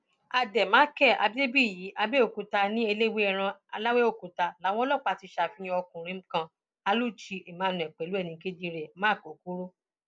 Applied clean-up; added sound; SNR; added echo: none; none; none; none.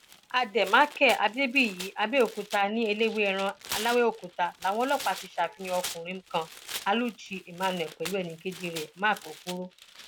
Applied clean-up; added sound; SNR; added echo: none; Tearing; 14 dB; none.